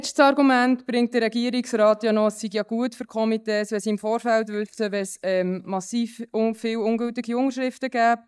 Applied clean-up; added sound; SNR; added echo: neural mask model DeepFilterNet 3.